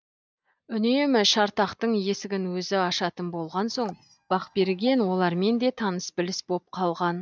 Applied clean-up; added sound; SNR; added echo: neural mask model DeepFilterNet 3.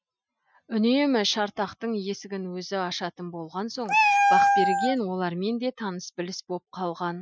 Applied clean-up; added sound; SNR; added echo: classical method Wiener filter.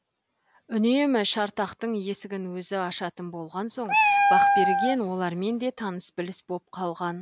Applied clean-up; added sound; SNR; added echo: none; Meow; -4 dB; none.